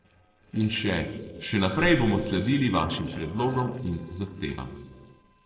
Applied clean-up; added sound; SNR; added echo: neural separator model SepFormer DNS4.